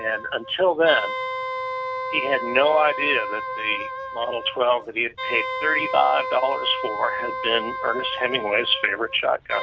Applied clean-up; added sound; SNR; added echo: none; Wind instrument, woodwind instrument; 6 dB; none.